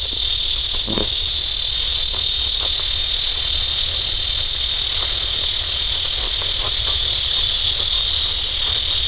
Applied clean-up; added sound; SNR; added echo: neural diffusion model UNIVERSE++.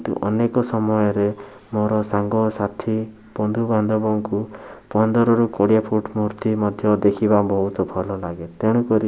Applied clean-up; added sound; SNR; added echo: none; none; none; none.